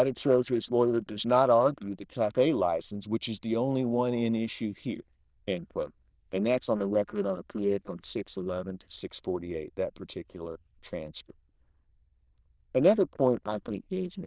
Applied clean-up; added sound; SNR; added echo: neural diffusion model UNIVERSE++.